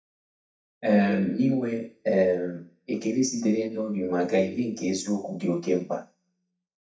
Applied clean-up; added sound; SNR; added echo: neural mask model DeepFilterNet 3.